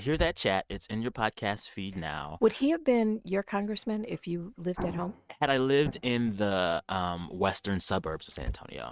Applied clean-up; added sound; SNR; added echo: neural mask model RNNoise.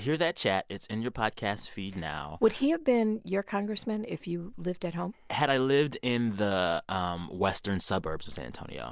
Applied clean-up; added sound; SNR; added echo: none; none; none; none.